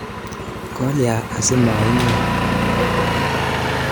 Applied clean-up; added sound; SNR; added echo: none; Engine; -2 dB; none.